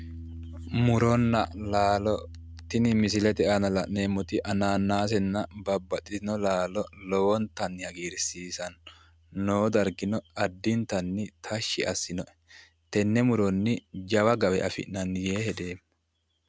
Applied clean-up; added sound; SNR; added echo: none; Piano; 20 dB; none.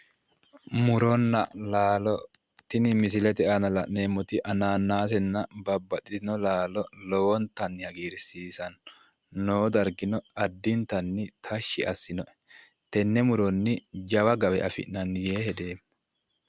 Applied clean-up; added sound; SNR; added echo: none; none; none; none.